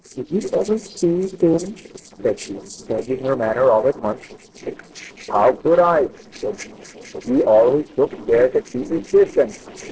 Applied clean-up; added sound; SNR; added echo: neural separator model SepFormer DNS4.